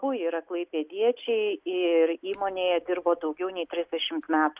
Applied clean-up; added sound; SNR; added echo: none; none; none; none.